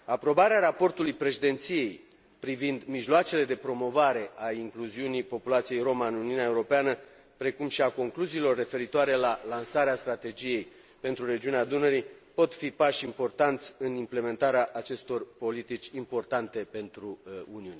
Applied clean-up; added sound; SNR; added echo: none; none; none; none.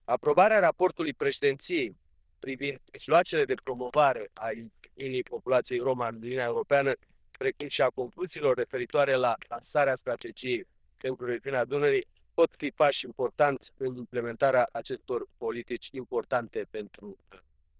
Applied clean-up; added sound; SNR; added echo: neural diffusion model UNIVERSE++.